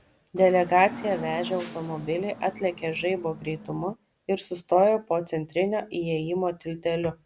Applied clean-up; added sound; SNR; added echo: none; Hiss / Bus / Engine; 14 dB; none.